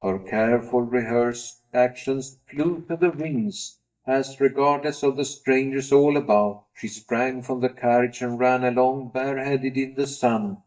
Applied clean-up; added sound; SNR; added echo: neural mask model DeepFilterNet 3.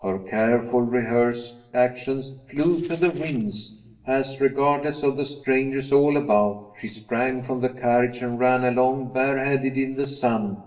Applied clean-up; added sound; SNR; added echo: neural separator model SepFormer DNS4.